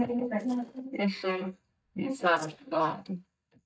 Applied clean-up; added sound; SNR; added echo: neural mask model DeepFilterNet 3.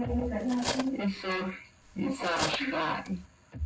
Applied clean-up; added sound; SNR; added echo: none; Cutlery, silverware; 7 dB; reverberation time 0.3 s.